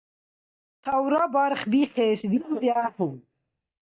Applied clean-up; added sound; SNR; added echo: neural mask model DeepFilterNet 3.